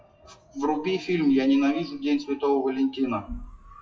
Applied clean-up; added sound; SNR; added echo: classical method WPE with log-MMSE.